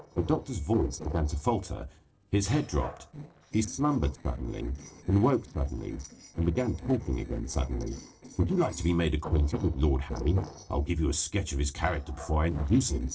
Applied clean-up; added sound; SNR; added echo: neural separator model SepFormer DNS4.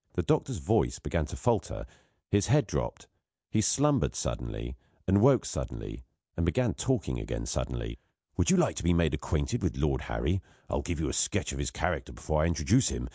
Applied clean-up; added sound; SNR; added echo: none; none; none; none.